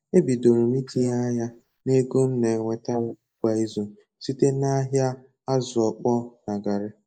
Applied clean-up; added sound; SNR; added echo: neural mask model Resemble Enhance denoiser.